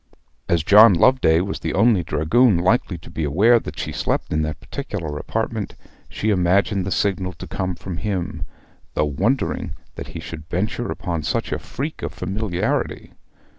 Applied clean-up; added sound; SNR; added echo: none; none; none; none.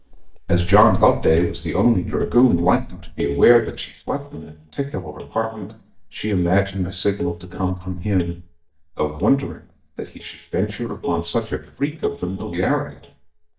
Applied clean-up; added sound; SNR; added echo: neural mask model DeepFilterNet 3.